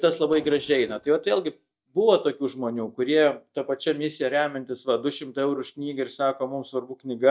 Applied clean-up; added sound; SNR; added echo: neural mask model DeepFilterNet 3.